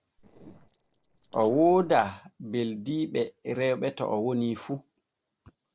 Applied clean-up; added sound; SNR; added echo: neural separator model SepFormer DNS4.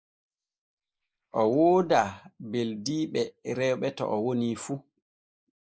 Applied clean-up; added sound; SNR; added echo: neural mask model Resemble Enhance denoiser.